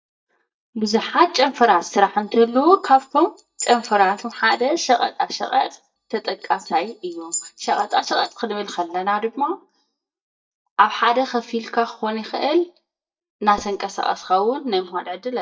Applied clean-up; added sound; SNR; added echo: neural mask model DeepFilterNet 3.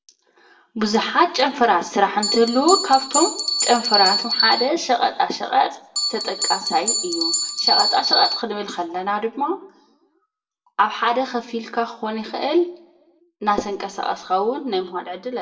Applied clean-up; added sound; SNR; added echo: none; Bell; 0 dB; reverberation time 0.5 s.